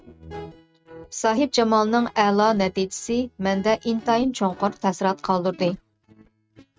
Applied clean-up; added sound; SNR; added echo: neural mask model RNNoise.